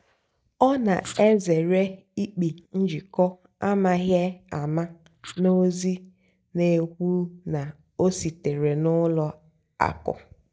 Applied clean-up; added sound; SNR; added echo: neural mask model DeepFilterNet 3.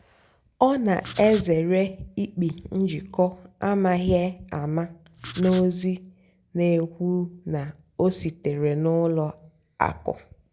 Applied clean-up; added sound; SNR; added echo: none; Writing; 12 dB; none.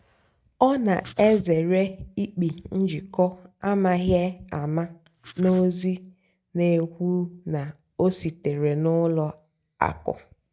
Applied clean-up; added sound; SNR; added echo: neural mask model RNNoise.